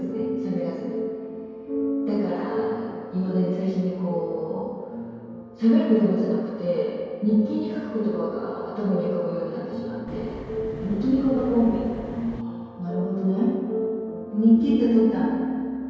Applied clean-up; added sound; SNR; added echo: none; Wind; 13 dB; reverberation time 2.2 s.